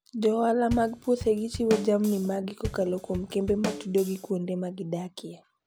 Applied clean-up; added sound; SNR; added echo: none; Drum kit; 9 dB; none.